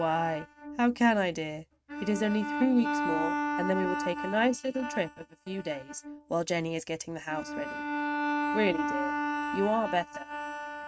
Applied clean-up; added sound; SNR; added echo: neural mask model RNNoise.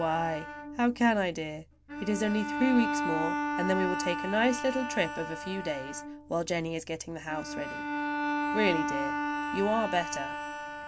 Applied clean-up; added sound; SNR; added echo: none; Bowed string instrument; 3 dB; none.